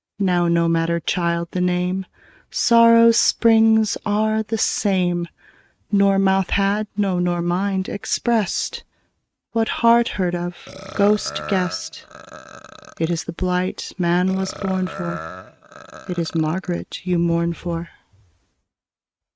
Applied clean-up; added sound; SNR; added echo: neural mask model RNNoise.